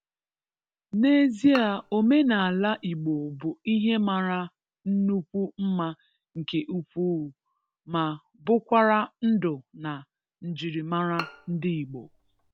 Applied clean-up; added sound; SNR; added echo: none; Bowed string instrument; 15 dB; none.